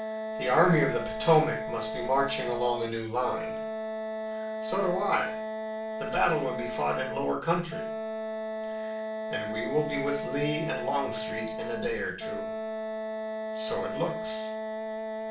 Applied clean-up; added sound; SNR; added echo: none; Wind instrument, woodwind instrument; 4 dB; reverberation time 0.4 s.